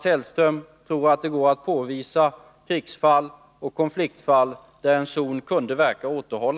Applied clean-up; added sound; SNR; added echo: none; none; none; none.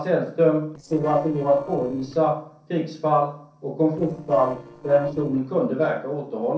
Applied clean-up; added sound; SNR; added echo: neural separator model SepFormer DNS4.